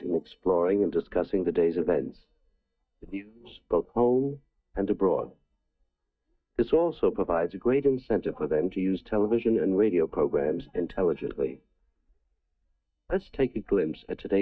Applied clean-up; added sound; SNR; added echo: neural mask model DeepFilterNet 3.